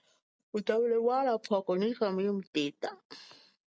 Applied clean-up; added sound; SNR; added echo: none; none; none; none.